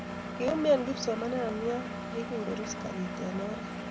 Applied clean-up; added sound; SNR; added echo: none; Engine; 5 dB; none.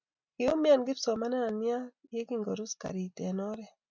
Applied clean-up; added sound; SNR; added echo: none; none; none; none.